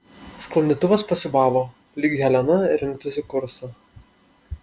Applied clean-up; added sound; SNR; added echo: none; none; none; none.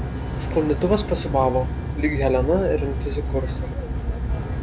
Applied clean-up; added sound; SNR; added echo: none; Aircraft; 2 dB; none.